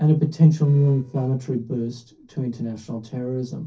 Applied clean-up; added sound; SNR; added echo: neural separator model SepFormer DNS4.